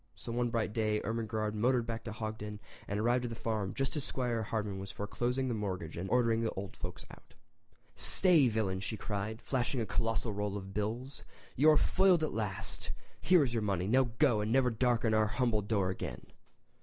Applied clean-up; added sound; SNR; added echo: none; none; none; none.